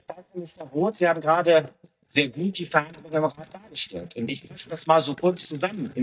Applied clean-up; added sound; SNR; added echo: neural mask model DeepFilterNet 3.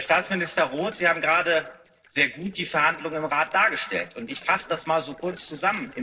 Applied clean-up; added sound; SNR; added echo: neural separator model SepFormer DNS4.